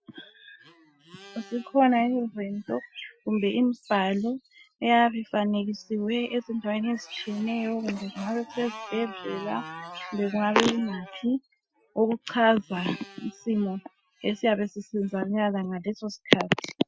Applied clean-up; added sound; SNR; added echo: classical method Wiener filter.